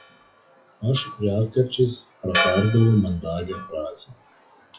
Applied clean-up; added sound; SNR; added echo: classical method WPE with log-MMSE.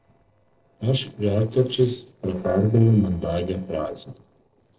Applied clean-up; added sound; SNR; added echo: neural separator model SepFormer DNS4.